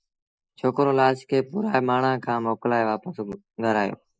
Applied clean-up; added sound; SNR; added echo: neural mask model Resemble Enhance denoiser.